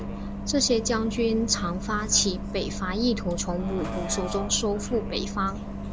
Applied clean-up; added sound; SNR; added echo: none; Bus; 5 dB; none.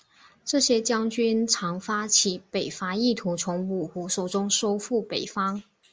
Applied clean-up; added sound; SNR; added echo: none; none; none; none.